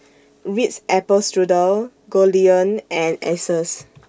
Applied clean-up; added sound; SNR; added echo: none; none; none; none.